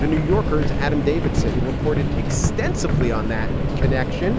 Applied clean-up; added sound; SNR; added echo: none; Subway, metro, underground; -4 dB; none.